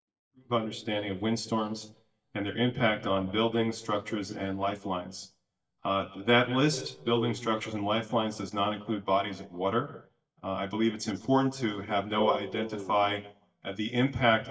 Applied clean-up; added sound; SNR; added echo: neural mask model DeepFilterNet 3.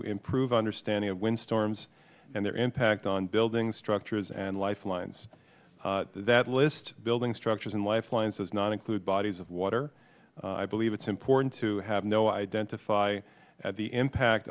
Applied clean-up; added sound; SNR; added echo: none; none; none; none.